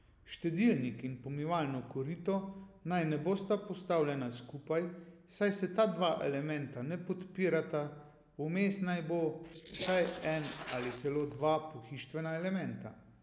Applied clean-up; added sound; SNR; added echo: neural mask model Resemble Enhance denoiser.